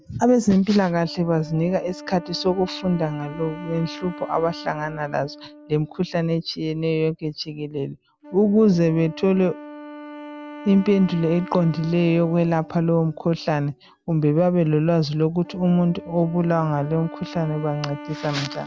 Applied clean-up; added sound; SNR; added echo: none; Wind instrument, woodwind instrument; 17 dB; none.